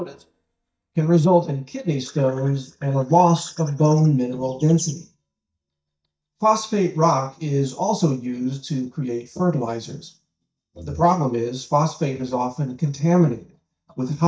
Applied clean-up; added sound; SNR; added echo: neural mask model DeepFilterNet 3.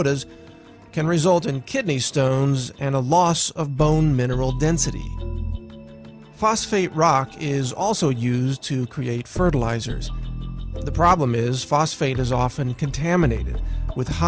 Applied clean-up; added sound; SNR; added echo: none; none; none; none.